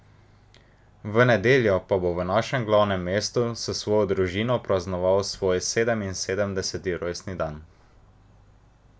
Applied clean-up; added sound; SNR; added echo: none; none; none; none.